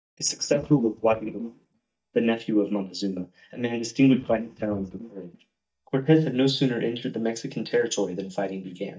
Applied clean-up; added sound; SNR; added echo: neural mask model DeepFilterNet 3.